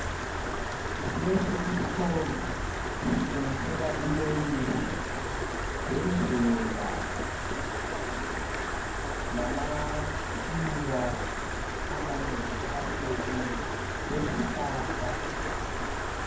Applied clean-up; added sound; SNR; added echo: none; Stream; -2 dB; reverberation time 0.9 s.